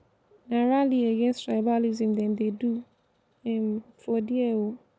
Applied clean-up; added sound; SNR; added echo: none; none; none; none.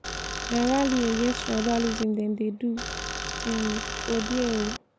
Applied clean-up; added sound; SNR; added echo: none; Tools; 5 dB; none.